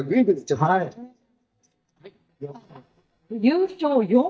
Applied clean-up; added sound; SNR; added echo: neural mask model DeepFilterNet 3.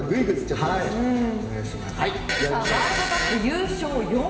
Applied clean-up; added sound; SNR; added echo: none; Fart; 5 dB; reverberation time 2.1 s.